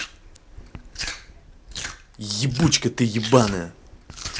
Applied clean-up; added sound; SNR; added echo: none; Chewing, mastication; 11 dB; none.